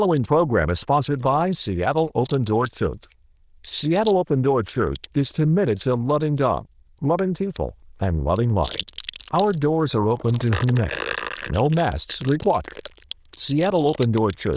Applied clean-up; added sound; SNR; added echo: neural diffusion model UNIVERSE++.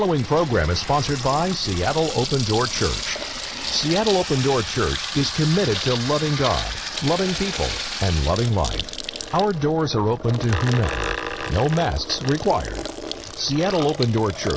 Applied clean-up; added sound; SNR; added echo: none; Sink (filling or washing) / Water tap, faucet; 8 dB; none.